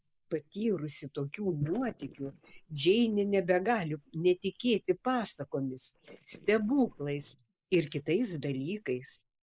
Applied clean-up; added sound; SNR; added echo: neural mask model Resemble Enhance denoiser.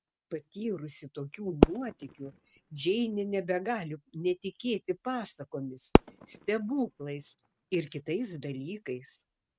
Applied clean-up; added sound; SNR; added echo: neural mask model RNNoise.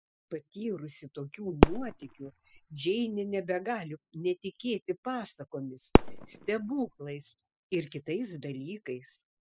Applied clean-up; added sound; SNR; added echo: classical method spectral subtraction.